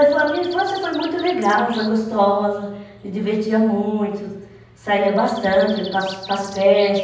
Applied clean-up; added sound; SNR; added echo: none; Bird; 20 dB; reverberation time 0.9 s.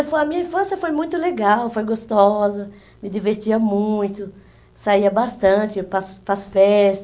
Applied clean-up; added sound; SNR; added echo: none; none; none; none.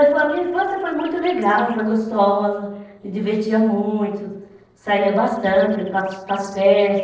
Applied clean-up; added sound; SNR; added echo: neural separator model SepFormer DNS4.